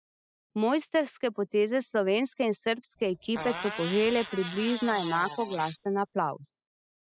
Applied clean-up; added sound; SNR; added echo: classical method spectral subtraction.